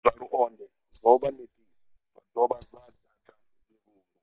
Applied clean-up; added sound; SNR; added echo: neural mask model DeepFilterNet 3.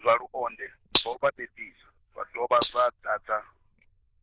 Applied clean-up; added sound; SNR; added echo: neural diffusion model UNIVERSE++.